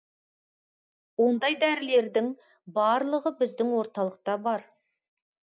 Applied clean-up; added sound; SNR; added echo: none; none; none; none.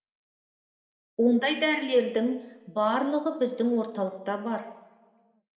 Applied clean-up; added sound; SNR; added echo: none; none; none; reverberation time 1.7 s.